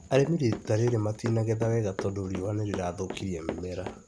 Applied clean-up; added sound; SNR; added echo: none; Run; 12 dB; none.